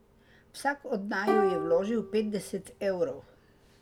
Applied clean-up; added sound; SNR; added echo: none; Plucked string instrument; 3 dB; none.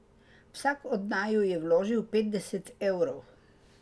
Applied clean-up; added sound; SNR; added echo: none; none; none; none.